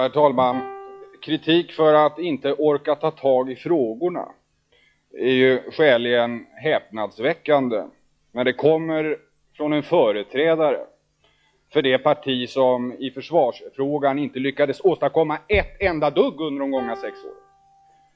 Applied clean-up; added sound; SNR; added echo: classical method log-MMSE.